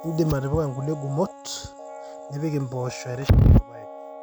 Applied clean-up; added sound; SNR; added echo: none; Telephone + Wind instrument, woodwind instrument; 17 dB; none.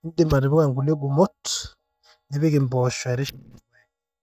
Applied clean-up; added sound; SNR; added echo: neural mask model DeepFilterNet 3.